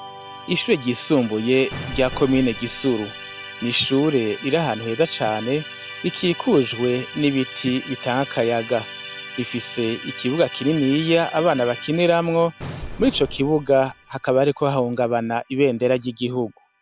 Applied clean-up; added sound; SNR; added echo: none; Musical instrument + Explosion; 14 dB; none.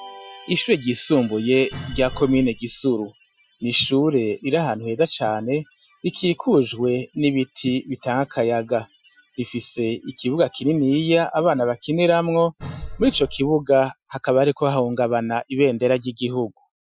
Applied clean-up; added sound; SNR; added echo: classical method Wiener filter.